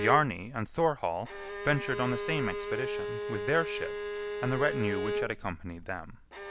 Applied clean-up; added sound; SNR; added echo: none; Bowed string instrument; 5 dB; none.